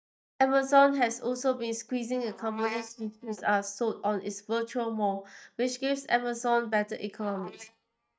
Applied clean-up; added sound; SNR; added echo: neural mask model DeepFilterNet 3.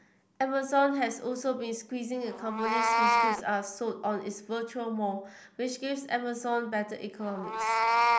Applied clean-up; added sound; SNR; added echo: none; Meow; 0 dB; none.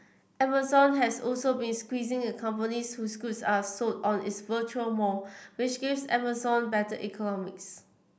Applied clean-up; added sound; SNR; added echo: none; none; none; none.